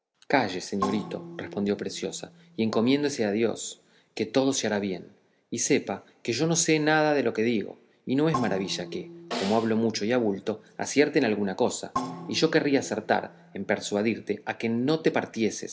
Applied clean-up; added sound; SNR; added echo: none; Snare drum + Percussion; 13 dB; none.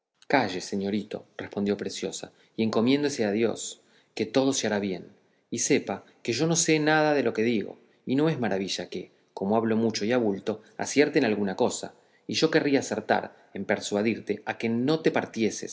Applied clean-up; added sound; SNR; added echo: none; none; none; none.